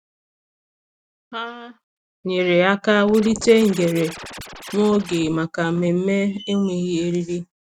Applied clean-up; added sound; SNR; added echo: none; Scratching (performance technique); 15 dB; none.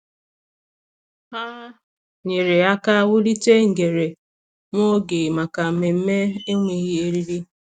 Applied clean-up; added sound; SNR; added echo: none; none; none; none.